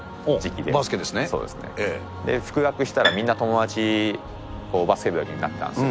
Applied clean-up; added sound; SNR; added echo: none; Bowed string instrument; 5 dB; none.